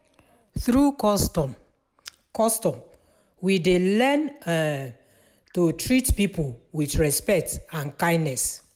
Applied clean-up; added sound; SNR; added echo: none; none; none; none.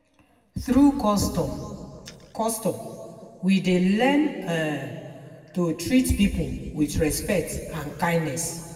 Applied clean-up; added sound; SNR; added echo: none; none; none; reverberation time 1.9 s.